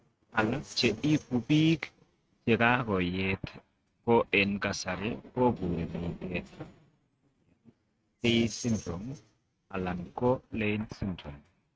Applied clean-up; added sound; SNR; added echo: neural mask model RNNoise.